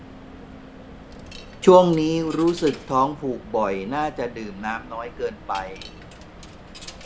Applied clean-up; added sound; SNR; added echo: none; Coin (dropping); 17 dB; none.